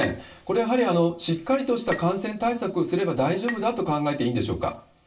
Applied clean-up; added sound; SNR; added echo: none; Bowed string instrument; 17 dB; reverberation time 0.2 s.